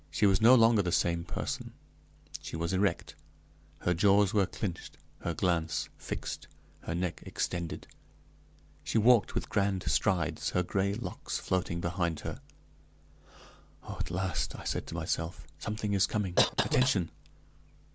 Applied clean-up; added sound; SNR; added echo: none; Cough; 4 dB; none.